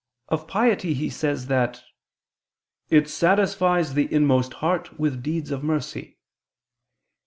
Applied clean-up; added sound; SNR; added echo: none; none; none; none.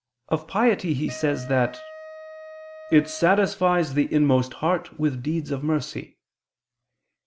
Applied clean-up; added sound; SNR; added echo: none; Wind instrument, woodwind instrument; 17 dB; none.